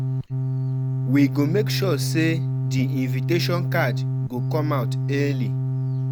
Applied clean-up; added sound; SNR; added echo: none; Organ; -2 dB; none.